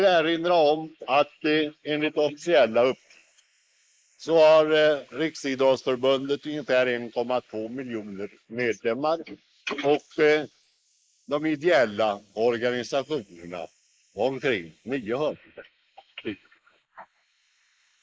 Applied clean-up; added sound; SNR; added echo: neural mask model Resemble Enhance denoiser.